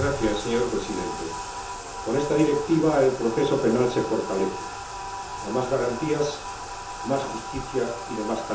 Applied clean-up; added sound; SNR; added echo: none; Bathtub (filling or washing); 8 dB; reverberation time 0.6 s.